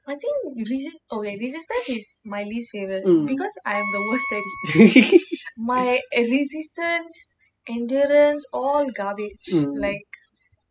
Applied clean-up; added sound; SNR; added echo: classical method spectral subtraction.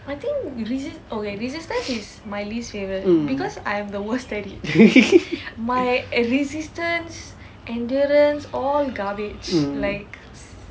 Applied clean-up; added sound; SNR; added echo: none; none; none; none.